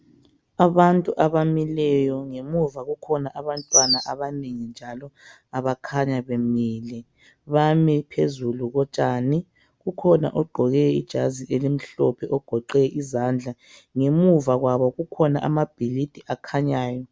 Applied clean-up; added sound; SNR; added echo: none; Bird vocalization, bird call, bird song; -2 dB; none.